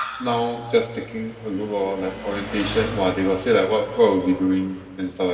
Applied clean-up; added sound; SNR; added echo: none; Engine; 15 dB; reverberation time 3.0 s.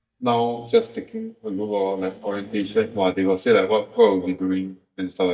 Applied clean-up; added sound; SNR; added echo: neural mask model DeepFilterNet 3.